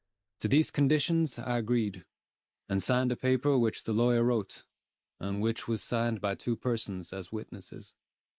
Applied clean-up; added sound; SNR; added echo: neural mask model Resemble Enhance denoiser.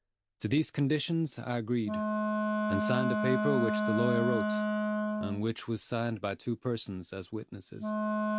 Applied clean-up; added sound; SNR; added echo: none; Wind instrument, woodwind instrument; 0 dB; none.